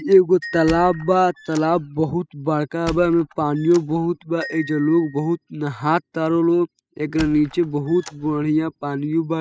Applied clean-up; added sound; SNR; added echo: classical method spectral subtraction.